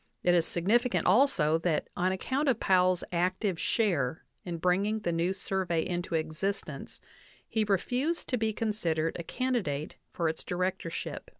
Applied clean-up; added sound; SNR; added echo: none; none; none; none.